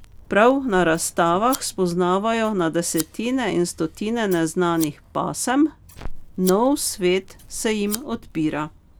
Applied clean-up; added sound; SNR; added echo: none; Scissors + Crackle; 16 dB; none.